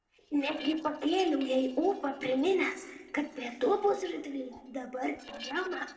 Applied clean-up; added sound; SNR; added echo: neural separator model SepFormer DNS4.